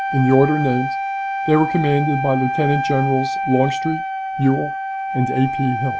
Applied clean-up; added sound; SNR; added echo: none; Wind instrument, woodwind instrument; 4 dB; none.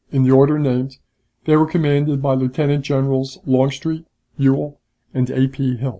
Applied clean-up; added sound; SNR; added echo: none; none; none; none.